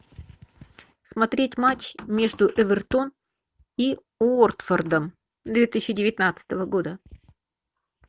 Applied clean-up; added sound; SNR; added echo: none; none; none; none.